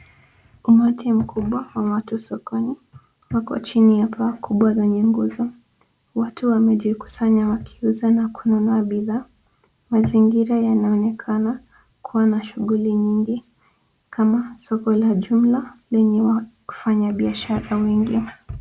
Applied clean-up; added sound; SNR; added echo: none; none; none; none.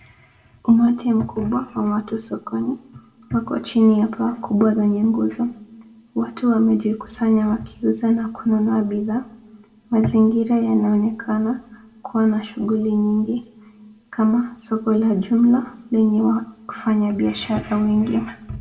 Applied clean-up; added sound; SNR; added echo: none; none; none; reverberation time 0.7 s.